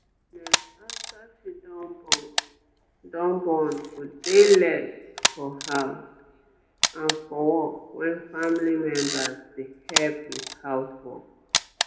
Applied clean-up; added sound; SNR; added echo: none; Camera; 5 dB; reverberation time 0.7 s.